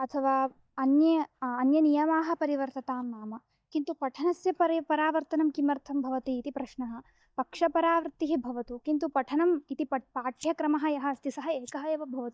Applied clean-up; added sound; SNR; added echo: neural mask model DeepFilterNet 3.